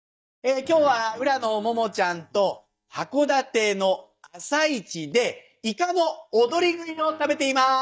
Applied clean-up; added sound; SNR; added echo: neural mask model DeepFilterNet 3.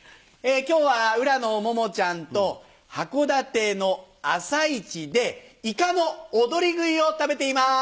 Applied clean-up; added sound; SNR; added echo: none; none; none; none.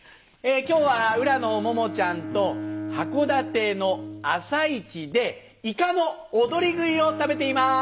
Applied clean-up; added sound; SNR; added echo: none; Bowed string instrument; 11 dB; none.